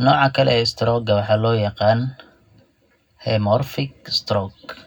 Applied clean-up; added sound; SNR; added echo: none; none; none; reverberation time 0.3 s.